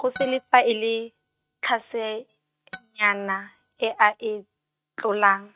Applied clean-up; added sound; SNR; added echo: neural mask model RNNoise.